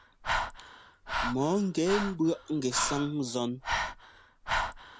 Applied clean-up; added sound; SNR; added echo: none; Breathing; 3 dB; none.